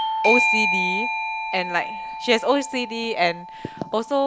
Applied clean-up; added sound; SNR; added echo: none; Bell / Doorbell; 1 dB; none.